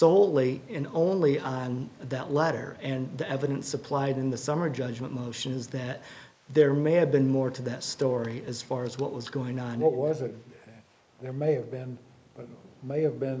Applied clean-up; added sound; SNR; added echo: neural mask model Resemble Enhance denoiser.